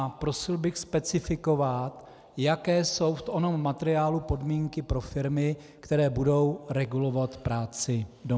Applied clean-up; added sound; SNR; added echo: none; none; none; none.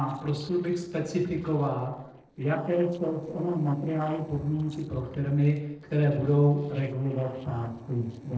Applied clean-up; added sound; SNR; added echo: neural separator model SepFormer DNS4.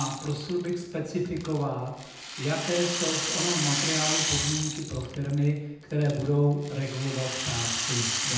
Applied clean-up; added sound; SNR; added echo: none; Rattle; 3 dB; reverberation time 0.9 s.